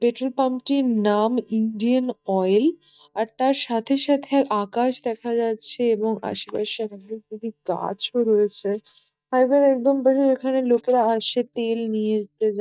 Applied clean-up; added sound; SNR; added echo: neural mask model DeepFilterNet 3.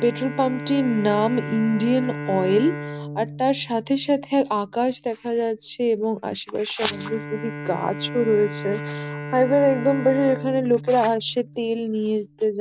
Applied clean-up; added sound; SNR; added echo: none; Bowed string instrument; 11 dB; none.